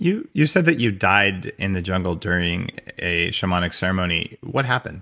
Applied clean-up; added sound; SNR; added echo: none; none; none; none.